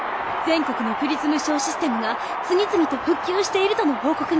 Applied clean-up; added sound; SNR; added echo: none; none; none; none.